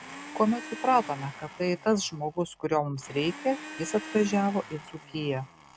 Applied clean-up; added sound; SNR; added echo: none; Domestic sounds, home sounds; 15 dB; none.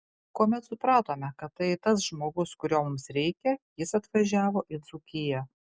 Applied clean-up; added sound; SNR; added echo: none; none; none; none.